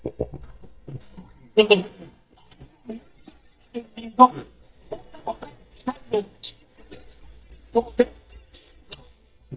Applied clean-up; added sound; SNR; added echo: neural mask model DeepFilterNet 3.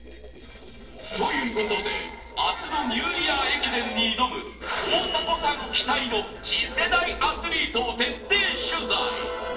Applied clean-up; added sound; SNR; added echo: neural separator model SepFormer DNS4.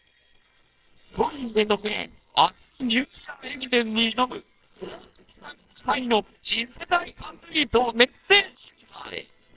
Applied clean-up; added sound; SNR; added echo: neural separator model SepFormer WHAMR!.